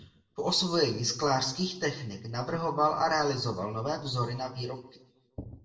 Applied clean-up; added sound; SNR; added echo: none; none; none; reverberation time 0.7 s.